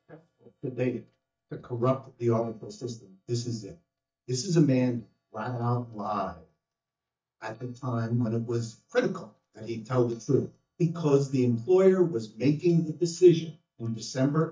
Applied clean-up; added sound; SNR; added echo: neural mask model DeepFilterNet 3.